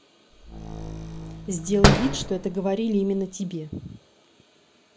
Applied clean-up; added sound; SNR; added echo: none; Slam; -2 dB; none.